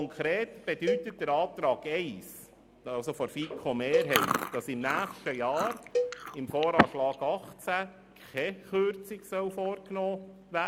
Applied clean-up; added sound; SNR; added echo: none; Chewing, mastication + Cowbell; 3 dB; none.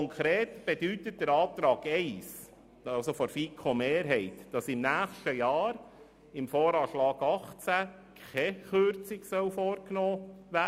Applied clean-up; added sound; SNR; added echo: none; none; none; none.